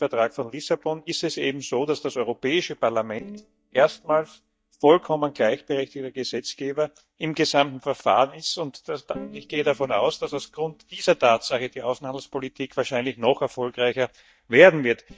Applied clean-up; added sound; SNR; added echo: neural mask model DeepFilterNet 3.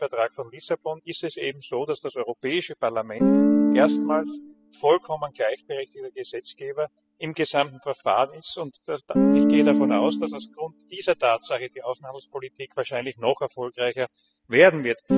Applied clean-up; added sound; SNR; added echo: classical method spectral subtraction.